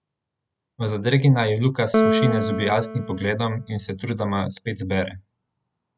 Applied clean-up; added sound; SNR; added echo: none; Piano; 3 dB; none.